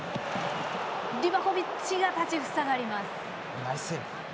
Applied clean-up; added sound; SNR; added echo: none; none; none; none.